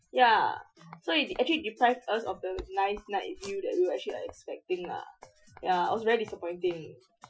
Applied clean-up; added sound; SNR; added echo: classical method Wiener filter.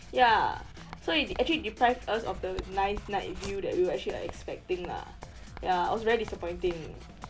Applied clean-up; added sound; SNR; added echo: none; Drum kit + Writing; 14 dB; none.